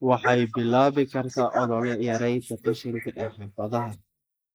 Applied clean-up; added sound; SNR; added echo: neural mask model Resemble Enhance denoiser.